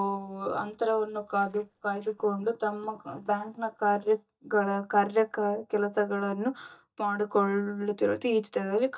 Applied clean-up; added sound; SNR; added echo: neural mask model DeepFilterNet 3.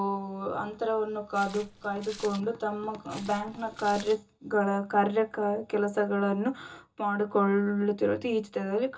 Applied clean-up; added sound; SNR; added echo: none; Walk, footsteps; 17 dB; reverberation time 0.2 s.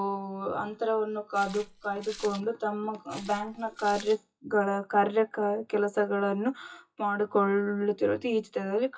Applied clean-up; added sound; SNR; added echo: classical method WPE with log-MMSE.